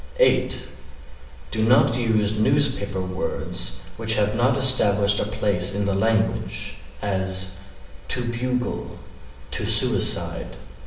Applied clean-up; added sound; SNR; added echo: none; none; none; reverberation time 0.9 s.